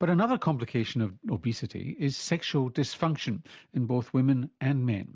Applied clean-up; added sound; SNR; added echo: none; none; none; none.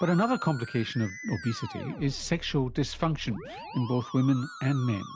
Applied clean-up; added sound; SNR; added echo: none; Musical instrument; 14 dB; none.